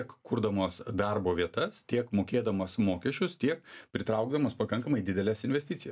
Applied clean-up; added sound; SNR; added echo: none; none; none; none.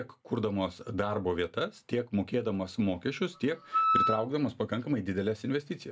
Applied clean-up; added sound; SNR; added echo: none; Wind instrument, woodwind instrument; -1 dB; none.